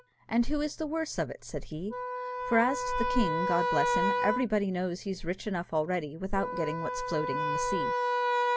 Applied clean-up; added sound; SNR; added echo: none; Wind instrument, woodwind instrument; 1 dB; none.